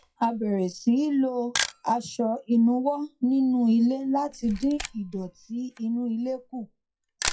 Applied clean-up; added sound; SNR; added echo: classical method WPE with log-MMSE.